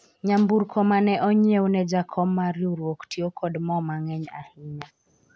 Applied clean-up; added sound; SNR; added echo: none; none; none; none.